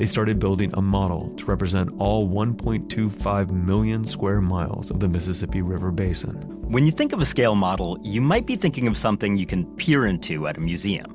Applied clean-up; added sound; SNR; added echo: none; none; none; none.